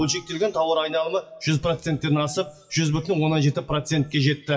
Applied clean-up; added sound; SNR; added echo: classical method WPE with log-MMSE.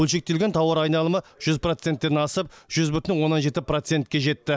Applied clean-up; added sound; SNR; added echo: none; none; none; none.